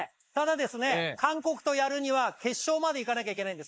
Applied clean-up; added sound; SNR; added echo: neural mask model Resemble Enhance denoiser.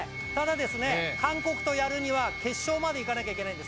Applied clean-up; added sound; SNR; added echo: none; Wind instrument, woodwind instrument; 7 dB; none.